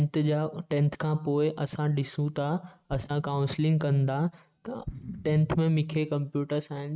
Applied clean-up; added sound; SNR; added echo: neural mask model RNNoise.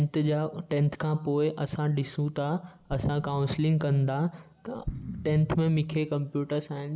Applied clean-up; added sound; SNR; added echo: none; Explosion; 14 dB; none.